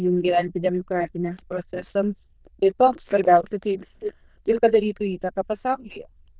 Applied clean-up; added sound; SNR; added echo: neural diffusion model UNIVERSE++.